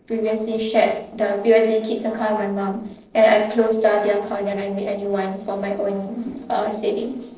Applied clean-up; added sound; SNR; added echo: neural separator model SepFormer DNS4.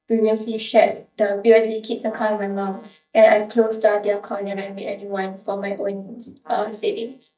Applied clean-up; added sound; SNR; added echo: neural mask model DeepFilterNet 3.